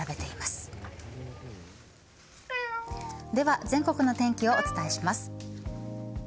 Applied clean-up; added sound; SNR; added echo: none; Cat; 7 dB; none.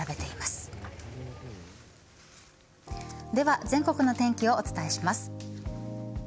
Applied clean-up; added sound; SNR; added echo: none; none; none; none.